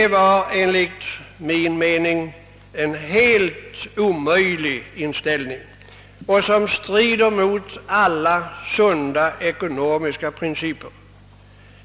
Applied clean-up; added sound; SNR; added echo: none; none; none; none.